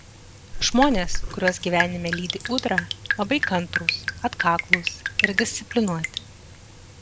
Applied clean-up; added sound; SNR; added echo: none; Drip; 2 dB; none.